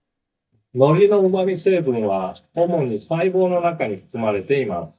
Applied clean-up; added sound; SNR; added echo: neural mask model DeepFilterNet 3.